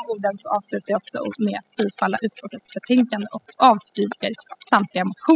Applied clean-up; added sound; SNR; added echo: classical method spectral subtraction.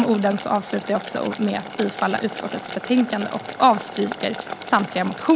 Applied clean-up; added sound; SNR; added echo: none; Boiling; 12 dB; none.